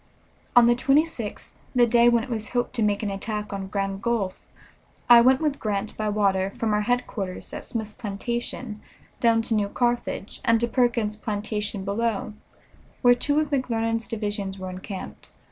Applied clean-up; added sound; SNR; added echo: none; none; none; none.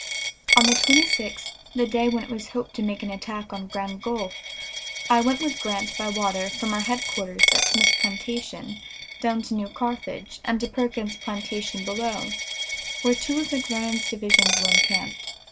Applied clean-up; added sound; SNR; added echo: none; Coin (dropping); -1 dB; none.